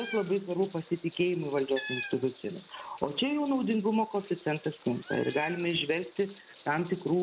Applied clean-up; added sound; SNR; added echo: none; Meow; 13 dB; none.